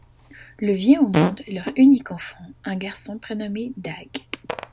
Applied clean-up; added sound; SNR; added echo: none; Fart; 8 dB; none.